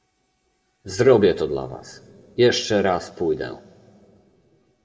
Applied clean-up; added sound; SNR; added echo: none; none; none; reverberation time 1.1 s.